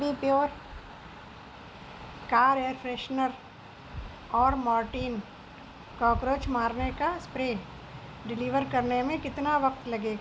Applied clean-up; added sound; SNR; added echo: none; none; none; none.